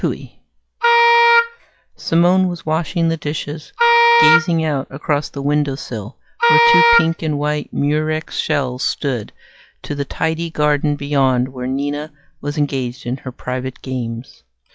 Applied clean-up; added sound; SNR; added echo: classical method log-MMSE.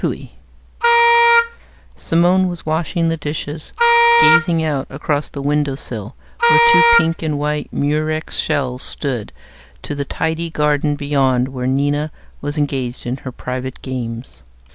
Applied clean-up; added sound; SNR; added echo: none; Wind instrument, woodwind instrument; -5 dB; none.